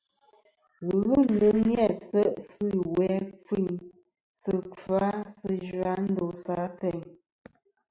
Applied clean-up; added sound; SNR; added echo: neural mask model RNNoise.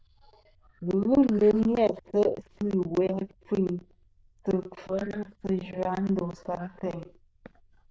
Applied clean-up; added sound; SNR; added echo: neural diffusion model UNIVERSE++.